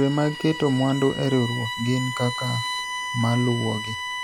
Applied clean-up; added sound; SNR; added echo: none; Bowed string instrument; 7 dB; none.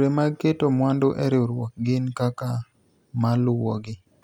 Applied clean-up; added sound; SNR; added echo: none; none; none; none.